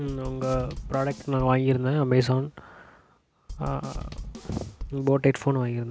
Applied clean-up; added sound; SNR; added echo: none; Drum / Drum kit; 11 dB; none.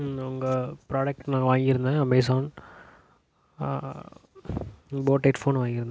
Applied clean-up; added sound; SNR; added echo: none; none; none; none.